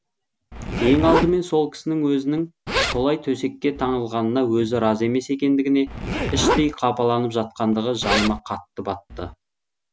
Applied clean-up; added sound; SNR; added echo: none; Zipper (clothing); 6 dB; none.